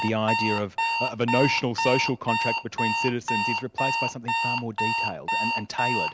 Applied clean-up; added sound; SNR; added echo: none; Alarm; -1 dB; none.